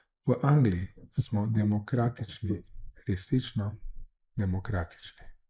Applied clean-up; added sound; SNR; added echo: neural mask model Resemble Enhance denoiser.